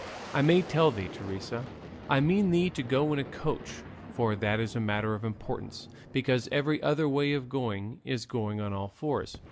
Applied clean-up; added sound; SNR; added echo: none; Boom; 16 dB; none.